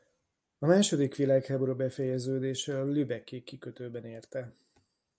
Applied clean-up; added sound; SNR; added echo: none; none; none; none.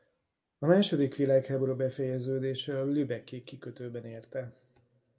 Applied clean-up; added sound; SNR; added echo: none; none; none; reverberation time 1.6 s.